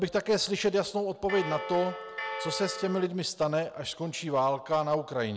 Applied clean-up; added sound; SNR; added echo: none; Bell; 7 dB; none.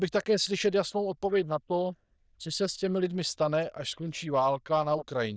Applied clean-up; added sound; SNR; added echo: neural diffusion model UNIVERSE++.